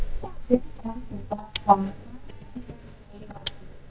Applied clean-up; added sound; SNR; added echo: neural mask model DeepFilterNet 3.